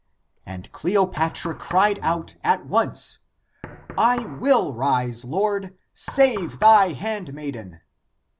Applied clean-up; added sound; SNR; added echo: none; Knock + Brass instrument; 19 dB; none.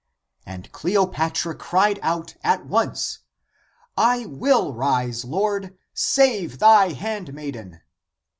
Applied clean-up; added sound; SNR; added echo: none; none; none; none.